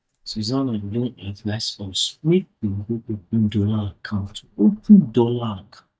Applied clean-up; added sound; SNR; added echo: neural mask model DeepFilterNet 3.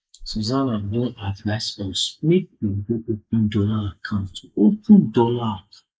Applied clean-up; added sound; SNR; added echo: neural mask model Resemble Enhance denoiser.